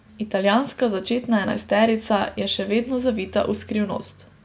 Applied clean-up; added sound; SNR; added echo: none; none; none; none.